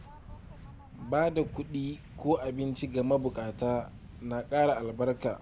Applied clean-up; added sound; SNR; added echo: none; Waves, surf; 15 dB; none.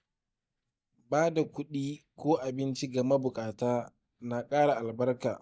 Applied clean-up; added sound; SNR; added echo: neural mask model DeepFilterNet 3.